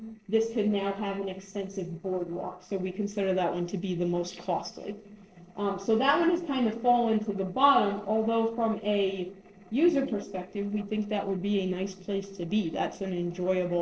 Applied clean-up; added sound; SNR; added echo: neural separator model SepFormer DNS4.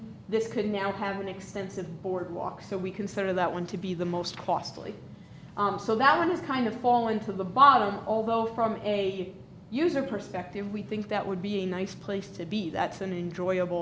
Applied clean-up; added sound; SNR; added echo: none; none; none; none.